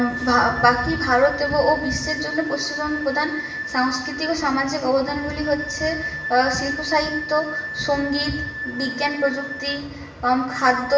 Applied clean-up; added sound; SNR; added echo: none; Wind instrument, woodwind instrument; 9 dB; reverberation time 0.8 s.